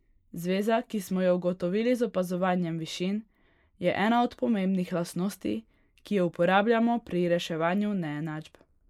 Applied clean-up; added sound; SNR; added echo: neural mask model Resemble Enhance denoiser.